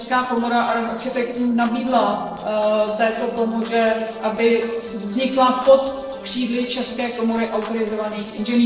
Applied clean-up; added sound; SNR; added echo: neural separator model SepFormer DNS4.